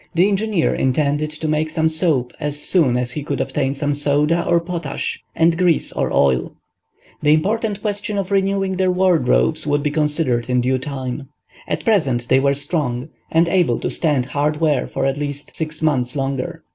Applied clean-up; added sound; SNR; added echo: none; none; none; none.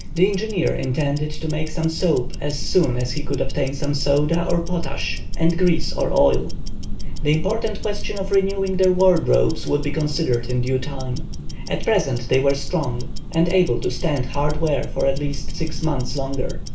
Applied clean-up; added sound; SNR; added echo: none; Tick-tock; 1 dB; reverberation time 0.4 s.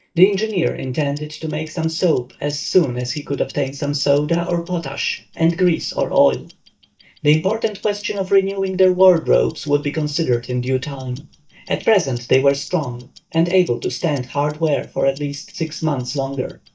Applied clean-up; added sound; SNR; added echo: neural mask model DeepFilterNet 3.